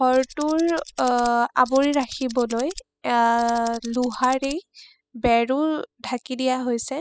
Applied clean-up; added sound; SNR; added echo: classical method spectral subtraction.